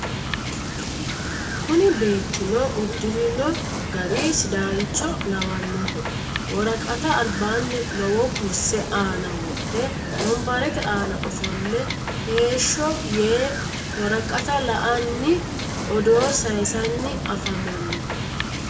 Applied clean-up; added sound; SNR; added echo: none; Wind / Boat, Water vehicle; 3 dB; reverberation time 0.5 s.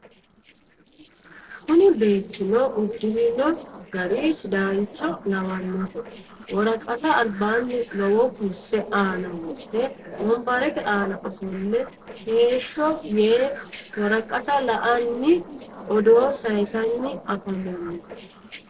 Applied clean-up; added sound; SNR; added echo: neural separator model SepFormer DNS4.